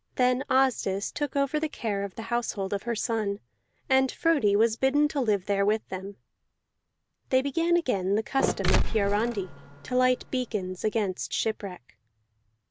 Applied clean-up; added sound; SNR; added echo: none; Mechanisms; 1 dB; none.